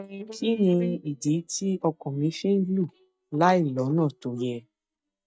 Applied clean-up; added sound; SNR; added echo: neural mask model DeepFilterNet 3.